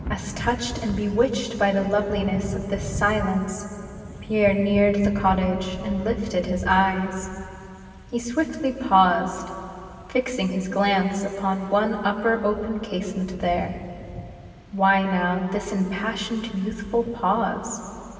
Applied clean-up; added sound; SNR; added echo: none; Thunder / Rain; 13 dB; reverberation time 2.6 s.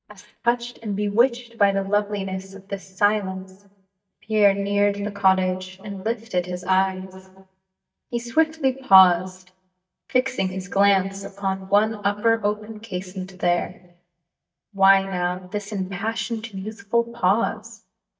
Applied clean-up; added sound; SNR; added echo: neural mask model DeepFilterNet 3.